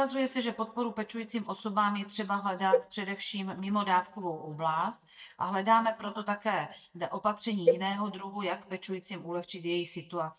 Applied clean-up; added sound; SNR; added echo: neural mask model DeepFilterNet 3.